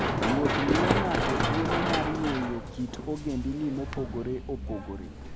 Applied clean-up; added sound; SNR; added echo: none; Run; -2 dB; none.